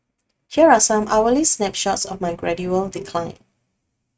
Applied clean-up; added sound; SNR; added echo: neural mask model RNNoise.